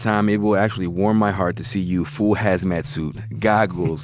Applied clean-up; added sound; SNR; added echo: none; none; none; none.